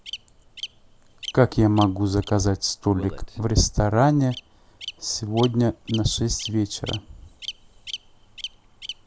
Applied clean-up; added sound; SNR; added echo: none; Bird vocalization, bird call, bird song; 15 dB; none.